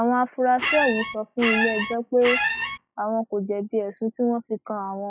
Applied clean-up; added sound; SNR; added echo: classical method log-MMSE.